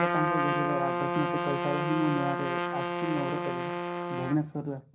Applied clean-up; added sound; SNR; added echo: none; Trumpet; -2 dB; reverberation time 0.5 s.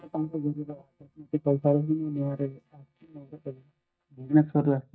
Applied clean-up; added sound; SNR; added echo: neural mask model DeepFilterNet 3.